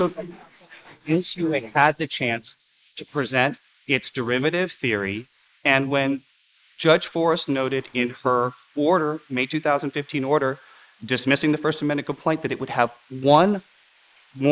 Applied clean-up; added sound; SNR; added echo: neural mask model Resemble Enhance denoiser.